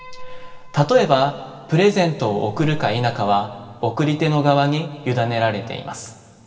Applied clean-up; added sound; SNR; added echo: none; Piano; 18 dB; reverberation time 2.5 s.